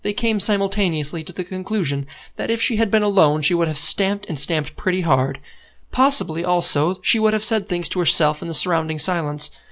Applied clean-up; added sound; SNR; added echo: none; none; none; none.